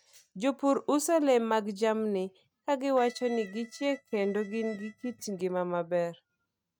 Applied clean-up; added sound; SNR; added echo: neural mask model RNNoise.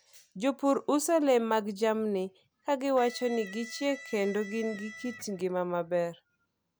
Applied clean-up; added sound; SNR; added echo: none; Electric guitar; 16 dB; none.